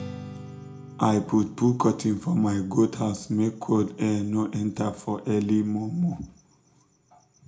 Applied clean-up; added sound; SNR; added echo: none; Strum; 20 dB; reverberation time 0.3 s.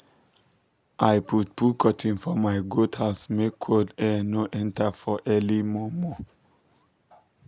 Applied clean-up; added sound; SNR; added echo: none; none; none; none.